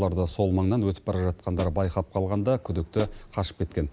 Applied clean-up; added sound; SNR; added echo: none; Hi-hat; 12 dB; none.